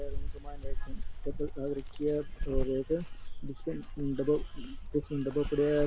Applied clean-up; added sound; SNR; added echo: none; Dog; 1 dB; none.